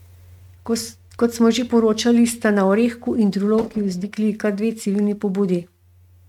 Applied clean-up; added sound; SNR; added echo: neural mask model RNNoise.